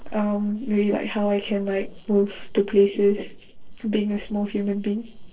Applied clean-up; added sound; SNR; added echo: neural separator model SepFormer DNS4.